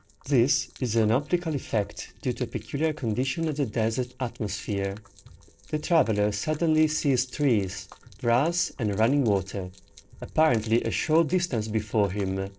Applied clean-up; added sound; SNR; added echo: neural separator model SepFormer DNS4.